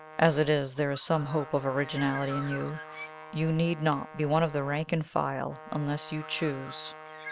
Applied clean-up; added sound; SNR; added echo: none; Bird + Brass instrument; 14 dB; none.